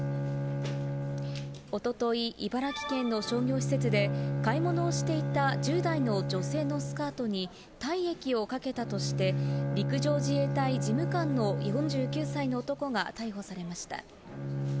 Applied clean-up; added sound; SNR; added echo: none; Bowed string instrument; 1 dB; none.